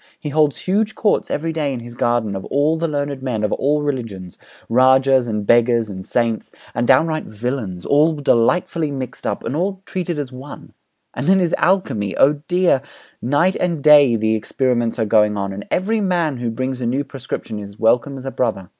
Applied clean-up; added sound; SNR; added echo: none; none; none; none.